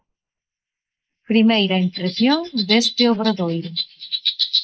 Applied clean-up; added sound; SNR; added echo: neural mask model Resemble Enhance denoiser.